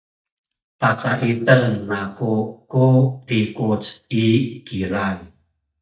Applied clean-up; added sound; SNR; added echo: neural mask model DeepFilterNet 3.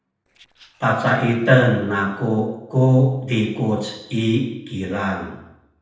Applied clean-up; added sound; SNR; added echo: neural separator model SepFormer DNS4.